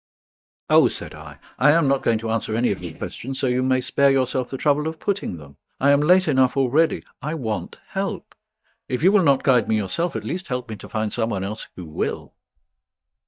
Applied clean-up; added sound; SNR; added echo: neural mask model DeepFilterNet 3.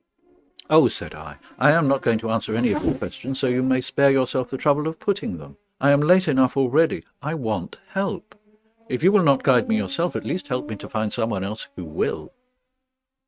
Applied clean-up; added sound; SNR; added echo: neural mask model RNNoise.